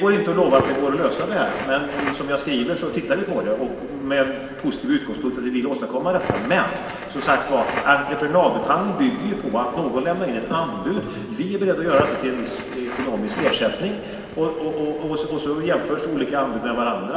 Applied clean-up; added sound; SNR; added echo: none; Crackle; 13 dB; reverberation time 2.3 s.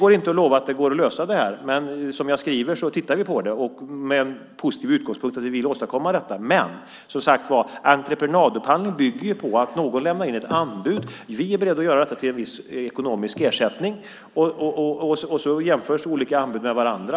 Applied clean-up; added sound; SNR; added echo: none; none; none; none.